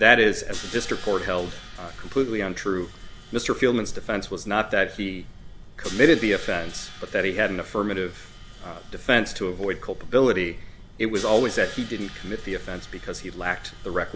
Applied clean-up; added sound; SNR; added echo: none; Crash cymbal; 19 dB; none.